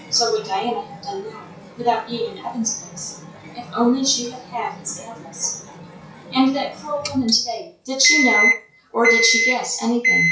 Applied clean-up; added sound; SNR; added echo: classical method WPE with log-MMSE.